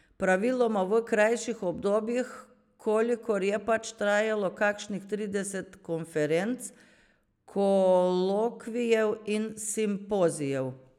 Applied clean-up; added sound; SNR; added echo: none; none; none; none.